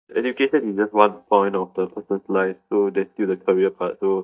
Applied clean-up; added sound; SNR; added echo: neural mask model DeepFilterNet 3.